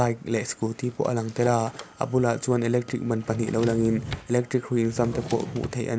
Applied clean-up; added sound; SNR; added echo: none; Drawer open or close; 14 dB; none.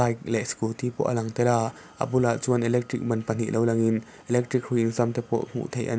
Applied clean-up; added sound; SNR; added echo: none; none; none; none.